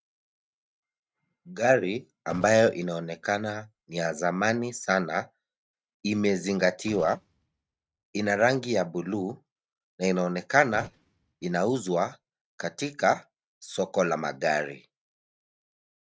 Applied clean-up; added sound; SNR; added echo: neural mask model RNNoise.